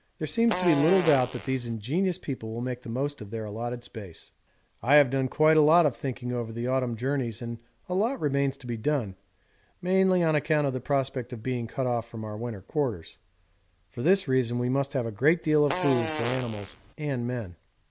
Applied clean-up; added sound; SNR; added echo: none; Fart; 6 dB; none.